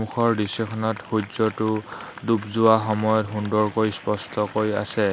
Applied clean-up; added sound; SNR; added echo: none; Applause; 19 dB; none.